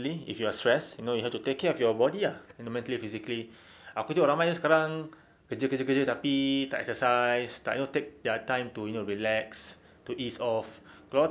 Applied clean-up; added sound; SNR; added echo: none; none; none; none.